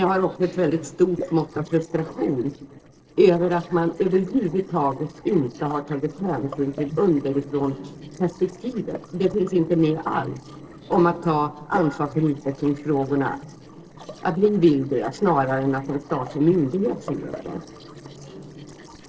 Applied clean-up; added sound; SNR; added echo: neural separator model SepFormer DNS4.